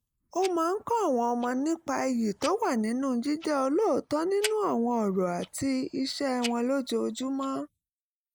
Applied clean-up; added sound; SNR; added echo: neural mask model Resemble Enhance denoiser.